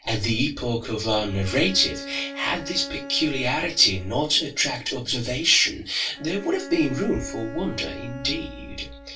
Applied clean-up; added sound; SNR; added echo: none; Bowed string instrument; 15 dB; reverberation time 0.1 s.